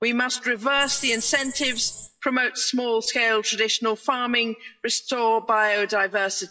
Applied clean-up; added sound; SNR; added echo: classical method WPE with log-MMSE.